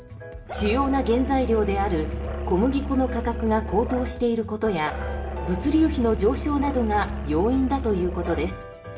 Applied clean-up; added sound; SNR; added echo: none; Musical instrument; 6 dB; reverberation time 0.8 s.